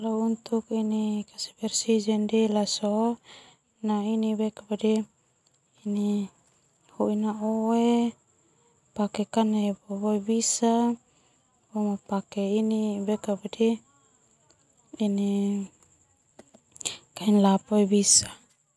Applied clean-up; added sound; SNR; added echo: none; none; none; none.